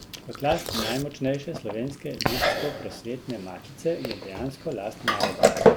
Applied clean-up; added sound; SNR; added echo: none; Chewing, mastication; -4 dB; none.